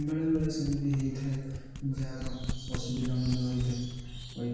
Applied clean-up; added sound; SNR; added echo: none; Domestic sounds, home sounds; 7 dB; reverberation time 1.0 s.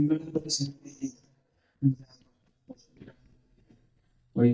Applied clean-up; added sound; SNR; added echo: neural mask model DeepFilterNet 3.